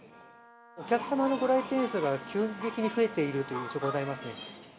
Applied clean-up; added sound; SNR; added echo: none; Wind instrument, woodwind instrument; 18 dB; none.